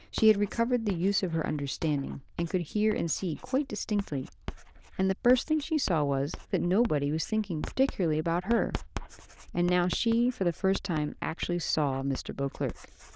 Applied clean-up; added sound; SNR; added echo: neural diffusion model UNIVERSE++.